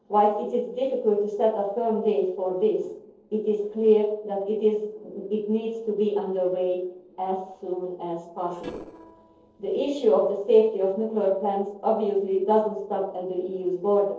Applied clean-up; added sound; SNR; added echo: neural separator model SepFormer DNS4.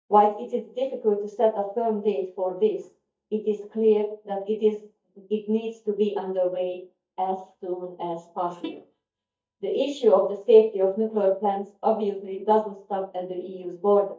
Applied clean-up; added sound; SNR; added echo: neural mask model DeepFilterNet 3.